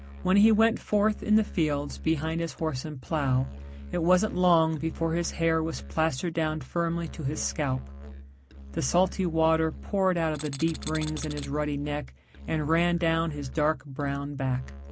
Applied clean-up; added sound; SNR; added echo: none; Tools + Musical instrument; 14 dB; none.